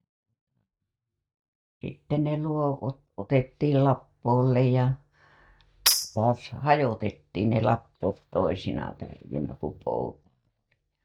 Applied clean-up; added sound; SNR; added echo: neural mask model DeepFilterNet 3.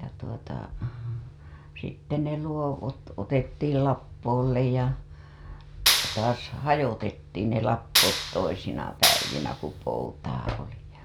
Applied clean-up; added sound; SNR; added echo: none; Clapping; -2 dB; none.